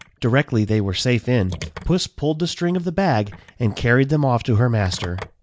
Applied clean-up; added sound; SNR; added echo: neural mask model Resemble Enhance denoiser.